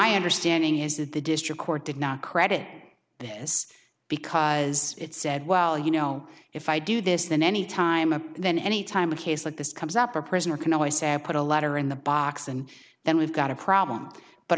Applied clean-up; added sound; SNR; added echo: none; none; none; none.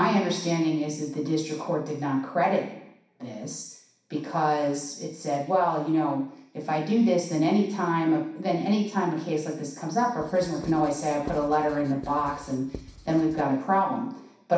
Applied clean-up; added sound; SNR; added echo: none; Writing; 18 dB; reverberation time 0.6 s.